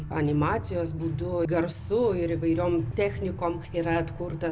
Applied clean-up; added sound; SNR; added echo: none; none; none; none.